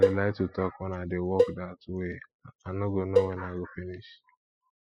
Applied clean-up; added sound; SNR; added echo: classical method spectral subtraction.